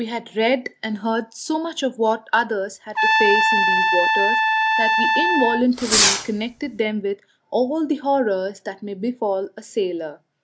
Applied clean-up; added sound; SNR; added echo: none; Fireworks + Trumpet; -4 dB; none.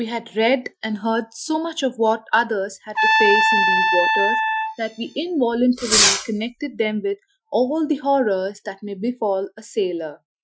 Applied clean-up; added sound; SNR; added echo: classical method Wiener filter.